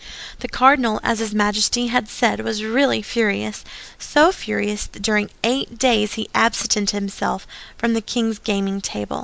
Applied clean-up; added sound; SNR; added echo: none; none; none; none.